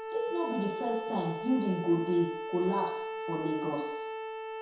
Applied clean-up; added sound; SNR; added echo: none; Bowed string instrument; 5 dB; reverberation time 0.7 s.